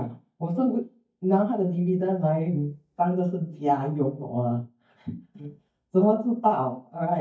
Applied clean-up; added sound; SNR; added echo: neural mask model DeepFilterNet 3.